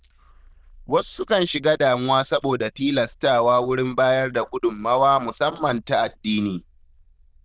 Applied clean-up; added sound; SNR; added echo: neural diffusion model UNIVERSE++.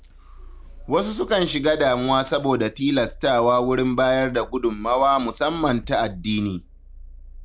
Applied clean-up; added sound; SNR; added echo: none; Engine / Car; 19 dB; none.